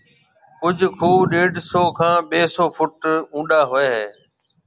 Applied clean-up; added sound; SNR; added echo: none; none; none; none.